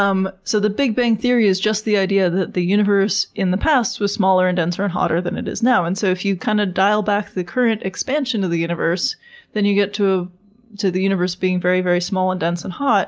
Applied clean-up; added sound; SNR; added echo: none; none; none; none.